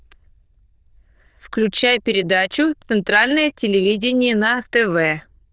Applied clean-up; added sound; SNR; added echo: neural diffusion model UNIVERSE++.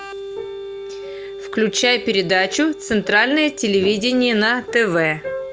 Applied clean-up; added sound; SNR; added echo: none; Organ; 14 dB; none.